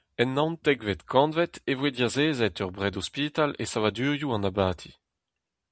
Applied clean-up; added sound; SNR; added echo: none; none; none; none.